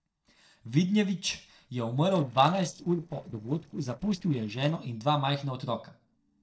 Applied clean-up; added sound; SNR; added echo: neural separator model SepFormer DNS4.